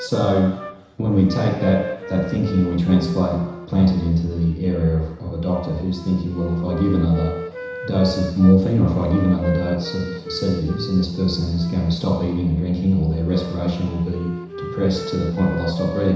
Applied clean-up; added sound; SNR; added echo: none; Wind instrument, woodwind instrument; 13 dB; reverberation time 1.0 s.